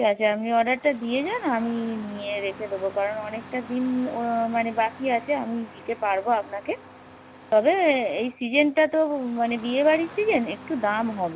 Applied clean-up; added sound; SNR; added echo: none; Engine starting; 19 dB; none.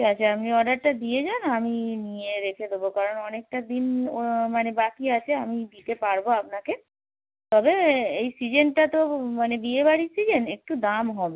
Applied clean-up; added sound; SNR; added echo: none; none; none; none.